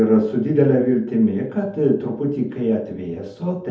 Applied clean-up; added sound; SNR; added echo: none; none; none; reverberation time 0.6 s.